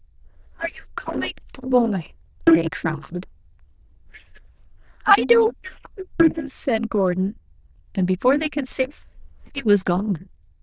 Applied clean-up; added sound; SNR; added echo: neural diffusion model UNIVERSE++.